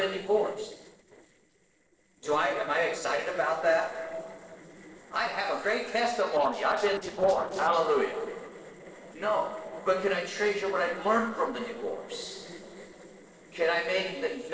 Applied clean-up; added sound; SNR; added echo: neural separator model SepFormer DNS4.